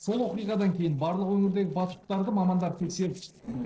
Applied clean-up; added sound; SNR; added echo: neural separator model SepFormer DNS4.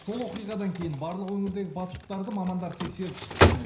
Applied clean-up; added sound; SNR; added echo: none; Crumpling, crinkling; -3 dB; reverberation time 0.5 s.